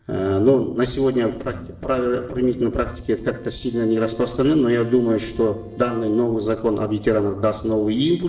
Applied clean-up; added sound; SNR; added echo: neural separator model SepFormer DNS4.